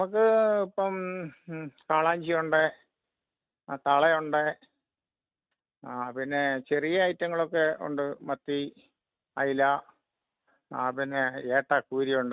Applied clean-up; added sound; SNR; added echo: neural mask model RNNoise.